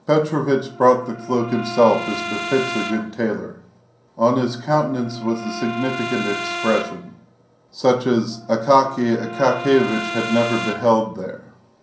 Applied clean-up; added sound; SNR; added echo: none; Brass instrument; 10 dB; reverberation time 0.6 s.